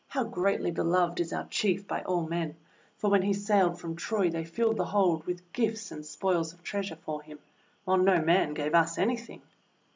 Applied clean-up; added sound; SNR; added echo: none; none; none; none.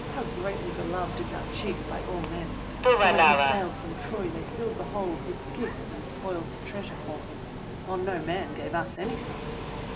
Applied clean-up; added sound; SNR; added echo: none; Subway, metro, underground; -4 dB; none.